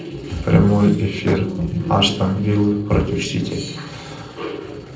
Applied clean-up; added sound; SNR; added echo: neural separator model SepFormer DNS4.